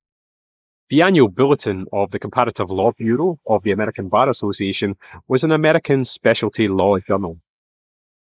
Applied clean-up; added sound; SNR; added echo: neural mask model Resemble Enhance denoiser.